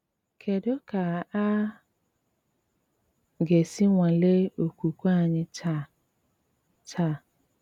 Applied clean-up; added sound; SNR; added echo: none; none; none; none.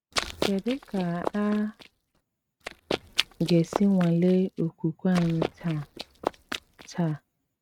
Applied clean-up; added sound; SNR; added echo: neural mask model RNNoise.